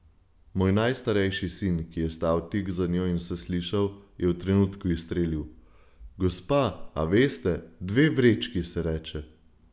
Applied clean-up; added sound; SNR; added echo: none; none; none; none.